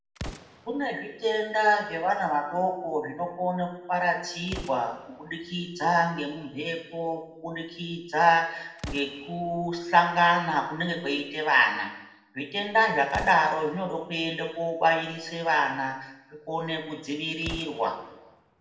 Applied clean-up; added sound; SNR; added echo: none; Explosion; 20 dB; reverberation time 1.0 s.